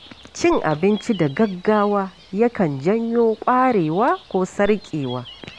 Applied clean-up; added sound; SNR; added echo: none; Gull, seagull; 20 dB; none.